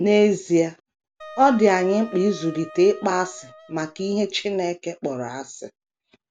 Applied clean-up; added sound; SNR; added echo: none; Wind instrument, woodwind instrument; 19 dB; none.